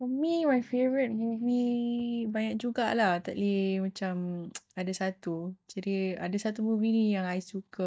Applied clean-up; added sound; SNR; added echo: neural mask model DeepFilterNet 3.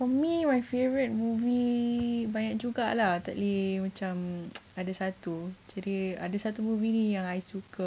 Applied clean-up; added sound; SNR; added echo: none; none; none; none.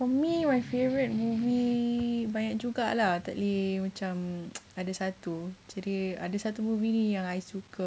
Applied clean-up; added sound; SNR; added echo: none; Strum; 14 dB; none.